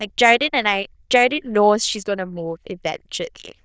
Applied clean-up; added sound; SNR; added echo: neural diffusion model UNIVERSE++.